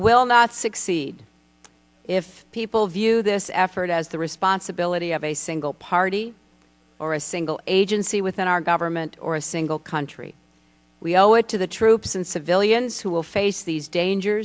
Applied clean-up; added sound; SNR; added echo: none; none; none; none.